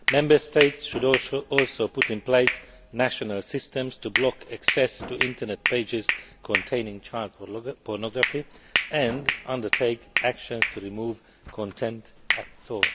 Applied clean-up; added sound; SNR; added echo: none; Hands; 4 dB; none.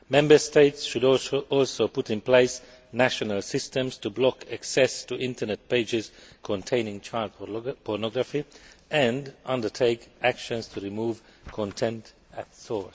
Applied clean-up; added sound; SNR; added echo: none; none; none; none.